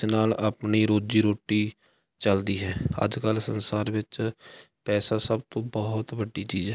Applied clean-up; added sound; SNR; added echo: none; none; none; none.